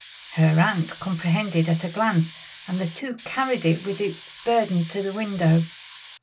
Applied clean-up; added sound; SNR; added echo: none; Hiss; 11 dB; none.